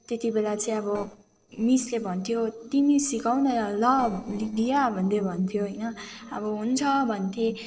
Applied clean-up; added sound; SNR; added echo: neural separator model SepFormer DNS4.